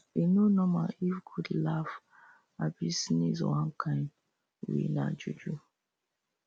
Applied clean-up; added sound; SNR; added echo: none; none; none; none.